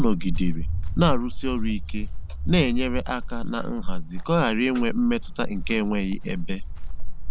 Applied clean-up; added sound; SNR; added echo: none; Walk, footsteps; -2 dB; none.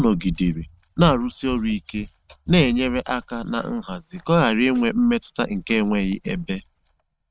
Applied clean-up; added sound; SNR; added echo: neural mask model RNNoise.